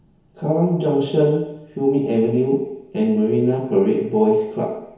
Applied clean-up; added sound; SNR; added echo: none; none; none; reverberation time 1.0 s.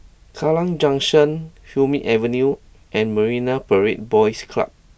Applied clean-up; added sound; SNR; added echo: none; none; none; none.